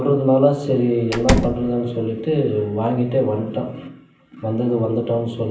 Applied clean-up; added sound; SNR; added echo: none; Slam; 1 dB; reverberation time 0.6 s.